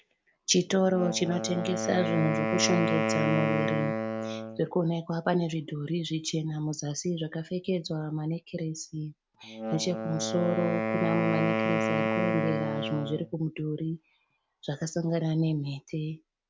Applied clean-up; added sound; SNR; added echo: none; Wind instrument, woodwind instrument; 3 dB; none.